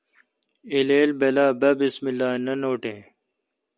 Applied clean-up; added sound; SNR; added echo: none; none; none; none.